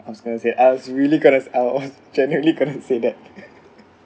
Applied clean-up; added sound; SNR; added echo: none; none; none; none.